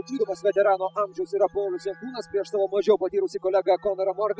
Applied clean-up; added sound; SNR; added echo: classical method spectral subtraction.